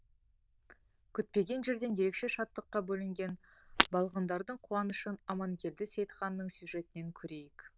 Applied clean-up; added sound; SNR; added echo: neural diffusion model UNIVERSE++.